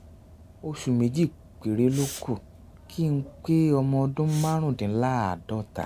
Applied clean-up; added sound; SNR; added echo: none; Car + Respiratory sounds; 19 dB; none.